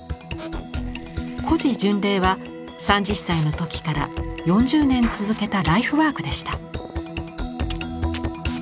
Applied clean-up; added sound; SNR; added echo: none; none; none; none.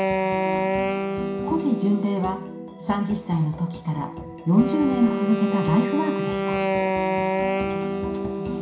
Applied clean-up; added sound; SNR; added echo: none; Wind instrument, woodwind instrument; 1 dB; reverberation time 0.5 s.